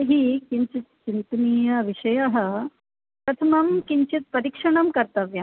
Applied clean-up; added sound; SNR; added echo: none; none; none; none.